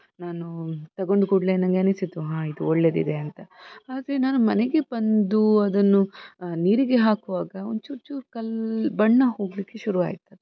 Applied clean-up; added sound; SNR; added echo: none; none; none; none.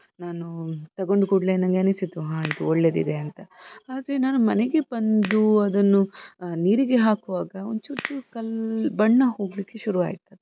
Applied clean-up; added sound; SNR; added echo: none; Crack / Crackle; 15 dB; none.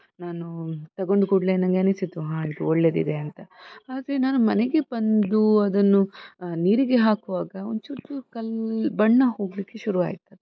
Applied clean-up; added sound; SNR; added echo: neural mask model Resemble Enhance denoiser.